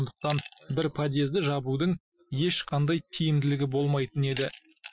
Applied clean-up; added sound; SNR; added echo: classical method Wiener filter.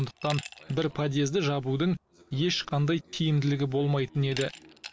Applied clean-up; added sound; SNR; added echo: none; Glass; 19 dB; none.